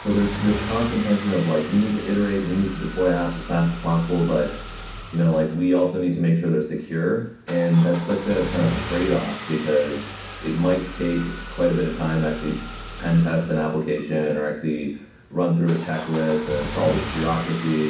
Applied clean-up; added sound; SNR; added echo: none; Engine starting / Car; 11 dB; reverberation time 0.6 s.